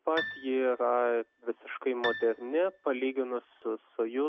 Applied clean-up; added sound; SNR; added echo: none; Piano; 12 dB; none.